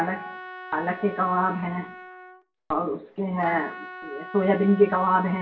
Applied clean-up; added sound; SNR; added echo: none; Trumpet; 15 dB; reverberation time 0.2 s.